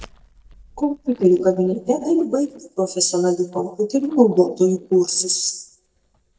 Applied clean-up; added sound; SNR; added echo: neural mask model DeepFilterNet 3.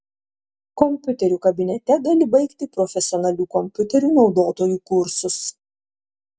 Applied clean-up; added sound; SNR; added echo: none; none; none; none.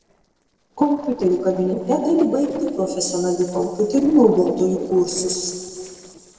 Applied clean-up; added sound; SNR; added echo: neural separator model SepFormer DNS4.